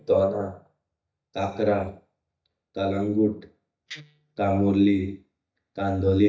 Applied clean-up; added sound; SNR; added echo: neural mask model DeepFilterNet 3.